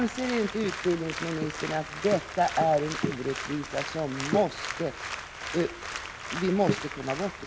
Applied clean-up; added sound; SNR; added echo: none; Applause; 8 dB; none.